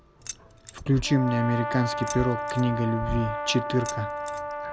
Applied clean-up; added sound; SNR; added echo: none; Keys jangling + Brass instrument; 5 dB; none.